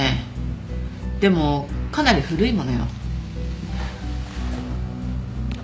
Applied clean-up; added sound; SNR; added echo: none; none; none; none.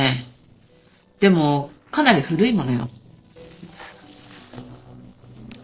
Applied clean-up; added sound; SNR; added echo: neural separator model SepFormer DNS4.